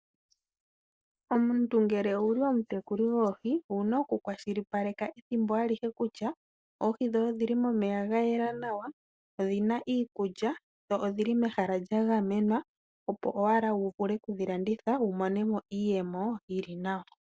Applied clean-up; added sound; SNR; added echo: neural mask model Resemble Enhance denoiser.